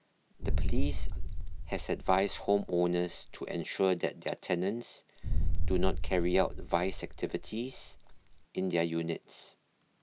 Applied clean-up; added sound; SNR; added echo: none; Boom; -4 dB; none.